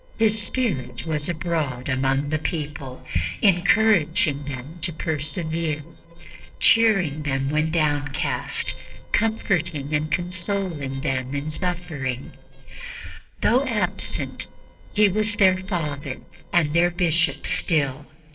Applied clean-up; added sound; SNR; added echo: neural separator model SepFormer DNS4.